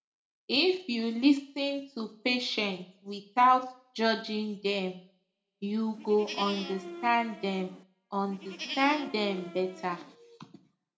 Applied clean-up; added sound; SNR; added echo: none; Livestock, farm animals, working animals; 11 dB; reverberation time 0.3 s.